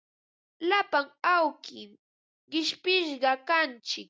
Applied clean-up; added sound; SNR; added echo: none; none; none; none.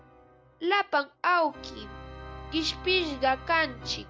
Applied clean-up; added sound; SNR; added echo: none; Organ; 15 dB; none.